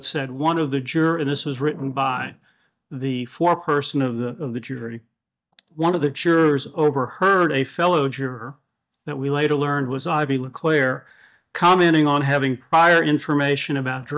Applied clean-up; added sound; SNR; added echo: neural mask model DeepFilterNet 3.